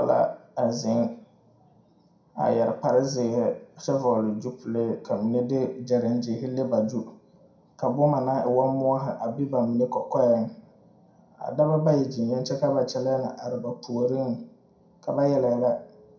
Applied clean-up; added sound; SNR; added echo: none; none; none; reverberation time 0.5 s.